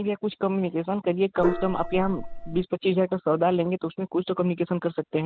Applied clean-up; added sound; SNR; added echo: none; Gong; 3 dB; none.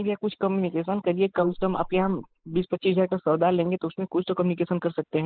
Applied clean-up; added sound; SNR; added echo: neural mask model Resemble Enhance denoiser.